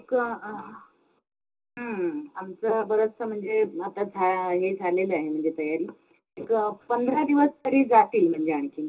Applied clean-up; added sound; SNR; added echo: none; none; none; reverberation time 0.2 s.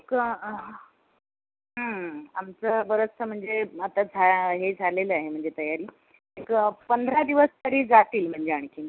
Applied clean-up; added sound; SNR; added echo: none; none; none; none.